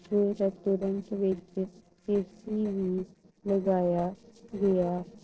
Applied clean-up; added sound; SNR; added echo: neural separator model SepFormer DNS4.